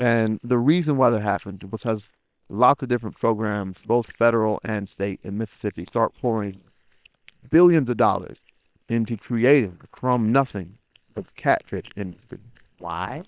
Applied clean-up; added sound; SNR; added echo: neural separator model SepFormer WHAM!.